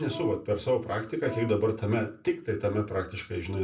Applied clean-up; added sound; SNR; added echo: none; Wind instrument, woodwind instrument; 15 dB; reverberation time 0.3 s.